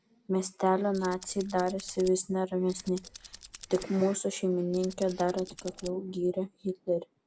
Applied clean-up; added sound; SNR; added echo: none; Tools; 17 dB; none.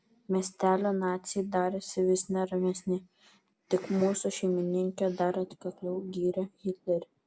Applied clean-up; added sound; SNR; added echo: none; none; none; none.